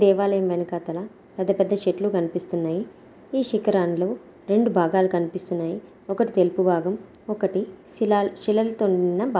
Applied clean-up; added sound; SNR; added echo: none; none; none; none.